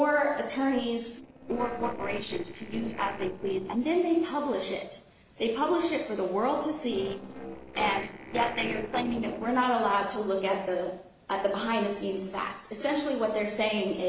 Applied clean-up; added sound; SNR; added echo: neural separator model SepFormer DNS4.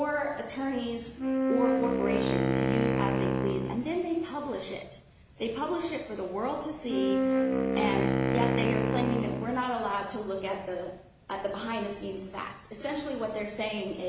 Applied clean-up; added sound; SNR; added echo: none; Wind instrument, woodwind instrument; -4 dB; none.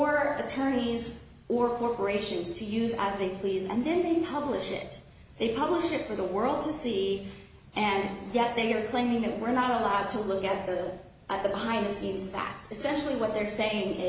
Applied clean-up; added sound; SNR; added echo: none; none; none; none.